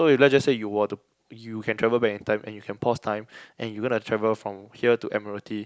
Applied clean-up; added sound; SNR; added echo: none; none; none; none.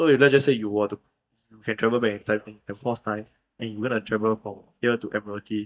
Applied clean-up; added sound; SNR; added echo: neural mask model DeepFilterNet 3.